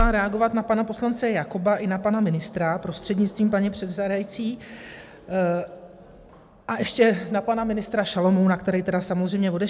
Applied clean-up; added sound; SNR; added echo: none; none; none; none.